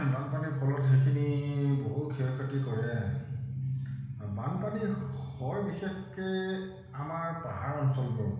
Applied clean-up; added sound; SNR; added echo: none; none; none; reverberation time 1.1 s.